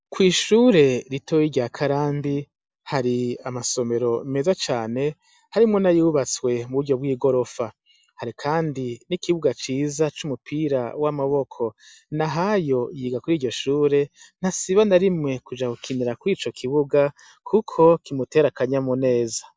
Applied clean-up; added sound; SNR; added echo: none; none; none; none.